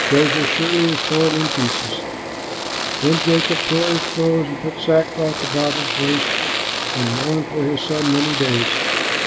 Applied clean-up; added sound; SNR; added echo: none; Domestic sounds, home sounds; 2 dB; reverberation time 1.6 s.